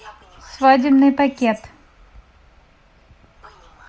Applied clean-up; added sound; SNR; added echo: none; none; none; none.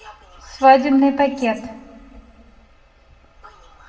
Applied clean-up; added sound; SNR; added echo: none; none; none; reverberation time 1.0 s.